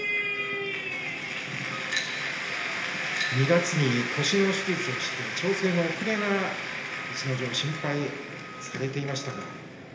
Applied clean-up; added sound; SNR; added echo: none; Wind instrument, woodwind instrument; 19 dB; reverberation time 1.4 s.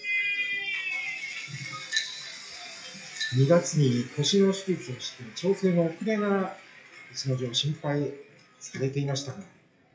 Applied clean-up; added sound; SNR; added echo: classical method WPE with log-MMSE.